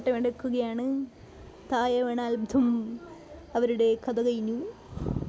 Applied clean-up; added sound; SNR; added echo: none; none; none; none.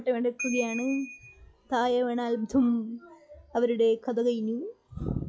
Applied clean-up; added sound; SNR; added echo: classical method log-MMSE.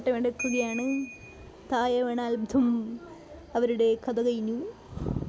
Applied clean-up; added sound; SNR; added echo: none; Ringtone / Bell; 10 dB; none.